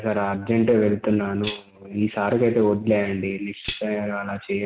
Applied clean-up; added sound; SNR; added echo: neural mask model RNNoise.